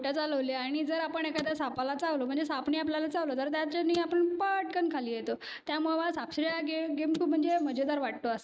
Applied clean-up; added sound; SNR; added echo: neural mask model RNNoise.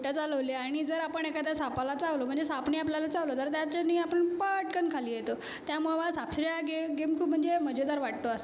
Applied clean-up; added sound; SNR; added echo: none; none; none; none.